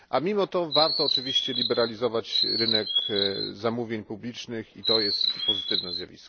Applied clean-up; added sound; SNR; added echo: none; Chirp, tweet; -3 dB; none.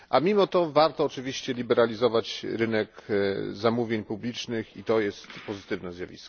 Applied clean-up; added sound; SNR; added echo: none; none; none; none.